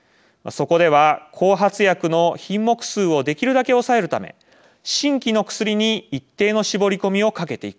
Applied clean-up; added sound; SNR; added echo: none; none; none; none.